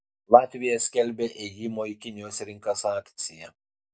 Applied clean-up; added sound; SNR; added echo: none; none; none; none.